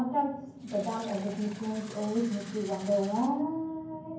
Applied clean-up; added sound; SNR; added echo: none; Fill (with liquid); 19 dB; reverberation time 0.9 s.